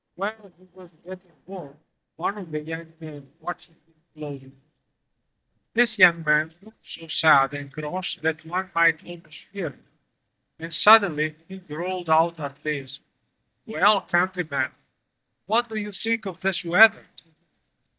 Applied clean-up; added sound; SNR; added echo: neural mask model DeepFilterNet 3.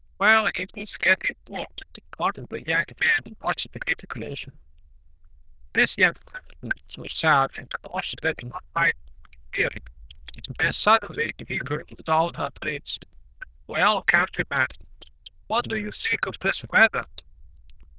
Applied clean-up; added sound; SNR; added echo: neural diffusion model UNIVERSE++.